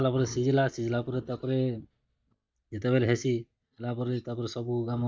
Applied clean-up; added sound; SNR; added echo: neural mask model DeepFilterNet 3.